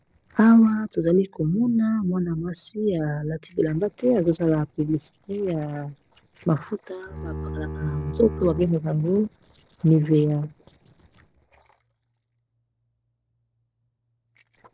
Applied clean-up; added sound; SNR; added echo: neural separator model SepFormer DNS4.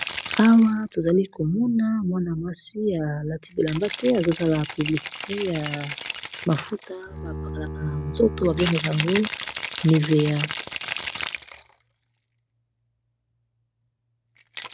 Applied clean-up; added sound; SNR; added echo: none; Bowed string instrument + Rattle (instrument); 8 dB; none.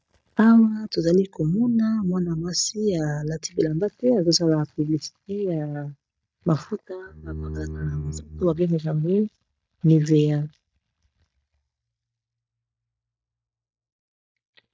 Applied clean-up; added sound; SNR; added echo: neural mask model DeepFilterNet 3.